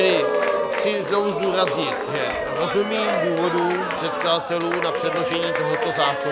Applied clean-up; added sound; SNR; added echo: none; Cheering; -1 dB; none.